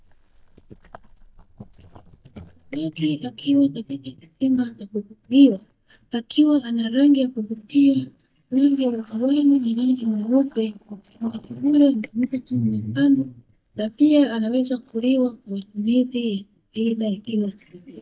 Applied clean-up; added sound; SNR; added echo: neural mask model DeepFilterNet 3.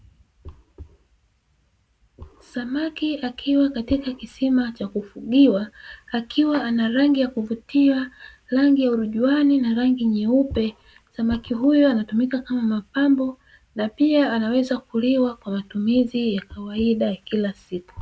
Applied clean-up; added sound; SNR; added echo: none; none; none; none.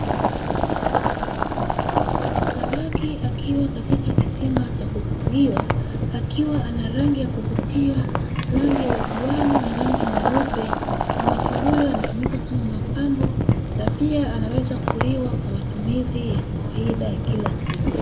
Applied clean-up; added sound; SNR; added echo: none; Boiling; -3 dB; reverberation time 1.2 s.